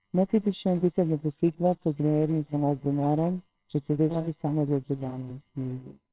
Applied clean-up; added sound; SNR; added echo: neural separator model SepFormer WHAMR!.